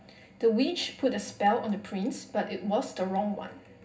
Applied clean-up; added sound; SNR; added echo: none; none; none; reverberation time 0.4 s.